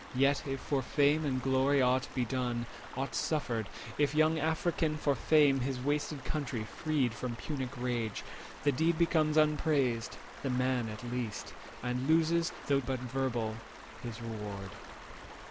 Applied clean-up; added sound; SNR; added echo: none; Stream; 16 dB; none.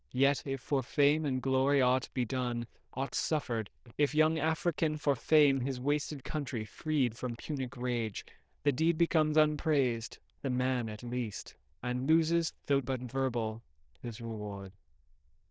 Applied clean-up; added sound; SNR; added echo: neural diffusion model UNIVERSE++.